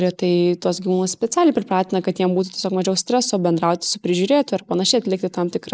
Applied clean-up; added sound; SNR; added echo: neural mask model Resemble Enhance denoiser.